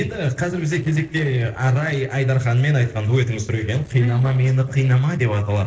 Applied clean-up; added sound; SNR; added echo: neural separator model SepFormer DNS4.